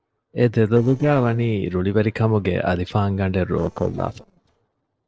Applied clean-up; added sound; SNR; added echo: neural separator model SepFormer DNS4.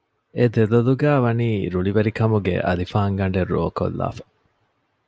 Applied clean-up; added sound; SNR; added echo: none; none; none; none.